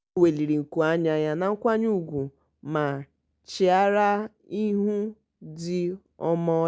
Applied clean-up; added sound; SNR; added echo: none; none; none; none.